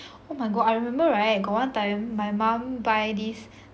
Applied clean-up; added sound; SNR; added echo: none; none; none; none.